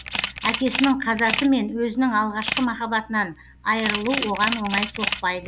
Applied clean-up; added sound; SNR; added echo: none; Camera; 5 dB; none.